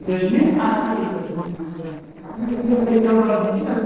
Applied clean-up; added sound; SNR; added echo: neural separator model SepFormer DNS4.